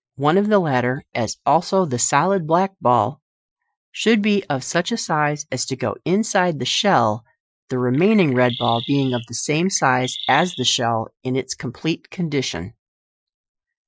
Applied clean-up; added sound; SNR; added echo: classical method Wiener filter.